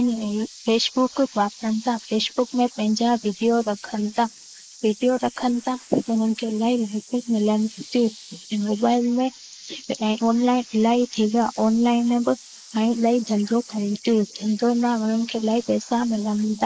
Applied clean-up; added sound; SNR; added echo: neural mask model Resemble Enhance denoiser.